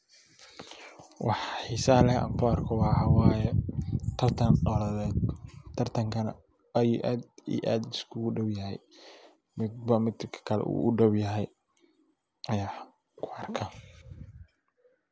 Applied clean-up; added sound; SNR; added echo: none; none; none; none.